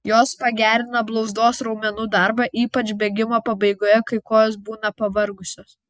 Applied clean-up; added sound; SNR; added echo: none; none; none; none.